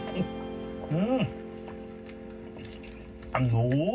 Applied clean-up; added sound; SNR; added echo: none; Guitar; 10 dB; reverberation time 0.4 s.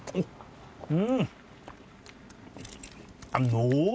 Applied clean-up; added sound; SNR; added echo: none; none; none; none.